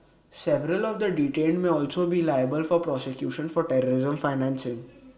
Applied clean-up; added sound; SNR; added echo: none; none; none; reverberation time 0.5 s.